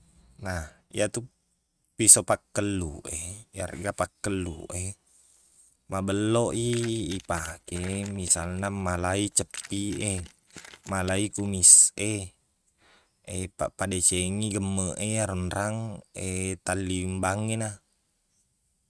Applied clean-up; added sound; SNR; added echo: neural mask model RNNoise.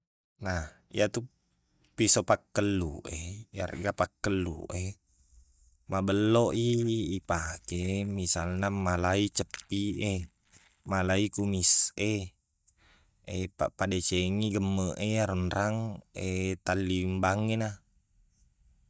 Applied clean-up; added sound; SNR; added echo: neural mask model DeepFilterNet 3.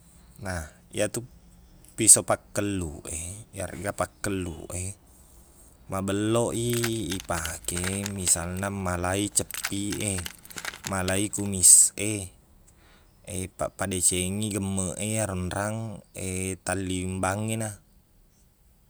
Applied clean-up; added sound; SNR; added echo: none; Keys jangling; 12 dB; none.